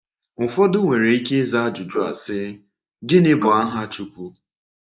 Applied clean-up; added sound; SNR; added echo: neural mask model Resemble Enhance denoiser.